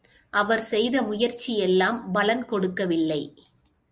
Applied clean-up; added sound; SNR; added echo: none; none; none; none.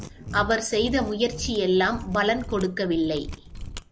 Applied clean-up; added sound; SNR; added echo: none; Mechanisms; 12 dB; none.